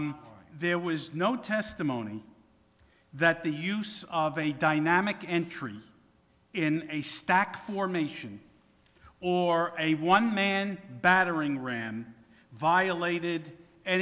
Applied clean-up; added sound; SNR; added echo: none; none; none; none.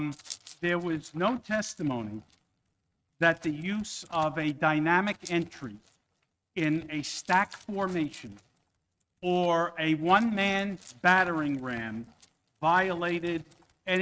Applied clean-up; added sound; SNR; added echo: neural mask model RNNoise.